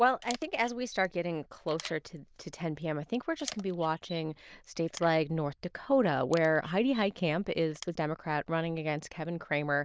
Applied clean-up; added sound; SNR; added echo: neural diffusion model UNIVERSE++.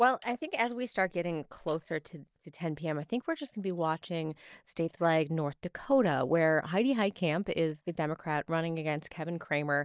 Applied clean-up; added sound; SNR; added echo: neural mask model DeepFilterNet 3.